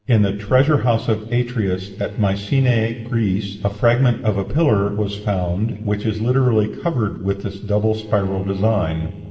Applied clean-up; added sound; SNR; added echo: neural separator model SepFormer DNS4.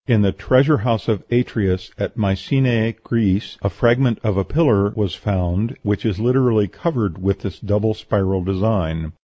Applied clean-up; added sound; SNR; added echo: none; none; none; none.